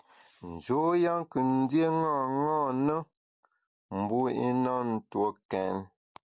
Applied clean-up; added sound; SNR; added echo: none; none; none; none.